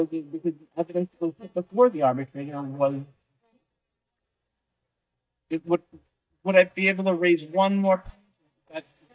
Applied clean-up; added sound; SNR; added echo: neural mask model DeepFilterNet 3.